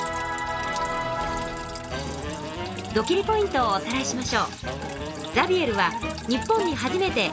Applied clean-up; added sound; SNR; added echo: none; Drip; 16 dB; none.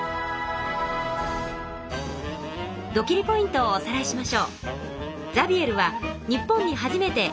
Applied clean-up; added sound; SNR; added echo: none; none; none; none.